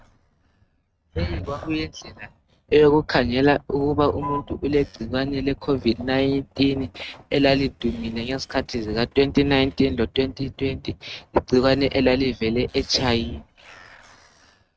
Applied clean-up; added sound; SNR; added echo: neural mask model RNNoise.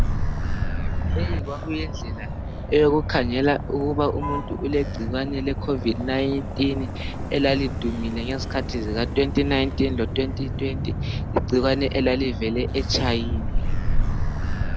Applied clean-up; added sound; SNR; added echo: none; Motor vehicle (road); 0 dB; none.